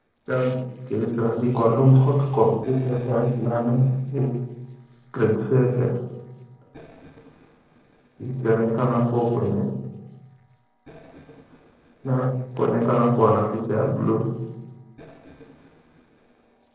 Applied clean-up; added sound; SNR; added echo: neural separator model SepFormer DNS4.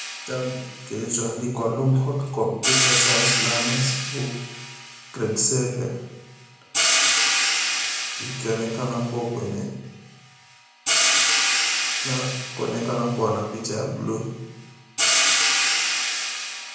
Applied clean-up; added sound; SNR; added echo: none; Hi-hat; -3 dB; reverberation time 0.9 s.